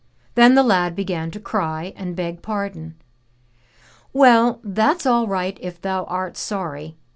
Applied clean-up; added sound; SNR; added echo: none; none; none; none.